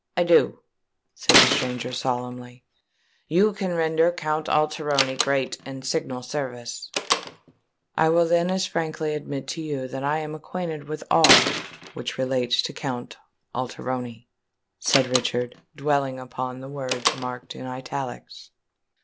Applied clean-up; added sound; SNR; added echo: none; Slam; 4 dB; none.